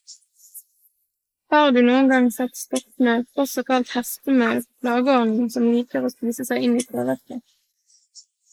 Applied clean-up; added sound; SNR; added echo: neural mask model Resemble Enhance denoiser.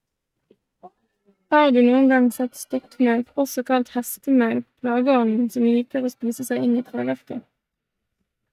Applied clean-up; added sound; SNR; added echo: neural mask model DeepFilterNet 3.